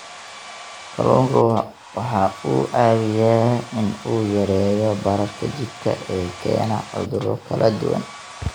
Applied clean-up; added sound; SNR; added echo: none; Domestic sounds, home sounds; 17 dB; none.